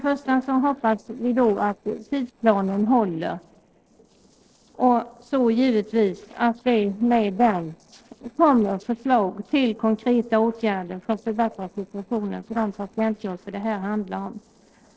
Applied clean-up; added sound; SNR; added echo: neural separator model SepFormer DNS4.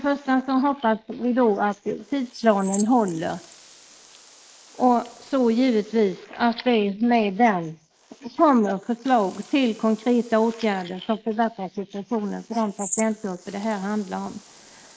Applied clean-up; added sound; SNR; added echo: neural mask model Resemble Enhance denoiser.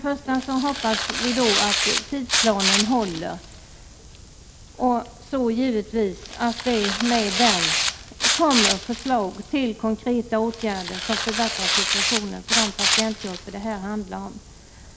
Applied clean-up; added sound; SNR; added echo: none; Tearing; 0 dB; none.